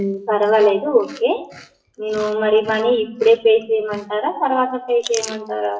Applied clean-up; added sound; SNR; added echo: classical method WPE with log-MMSE.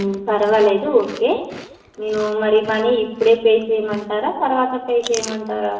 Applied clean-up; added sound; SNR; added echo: none; Chewing, mastication; 19 dB; reverberation time 0.8 s.